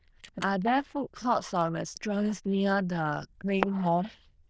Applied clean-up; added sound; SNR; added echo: neural diffusion model UNIVERSE++.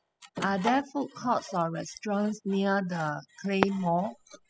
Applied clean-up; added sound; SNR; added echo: classical method spectral subtraction.